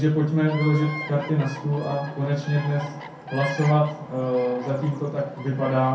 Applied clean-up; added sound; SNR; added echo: none; Bird vocalization, bird call, bird song; 14 dB; reverberation time 0.5 s.